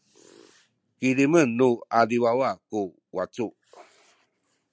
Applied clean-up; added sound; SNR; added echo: none; none; none; none.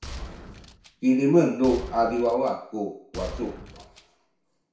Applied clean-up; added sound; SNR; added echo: none; Gunshot, gunfire; 15 dB; reverberation time 0.6 s.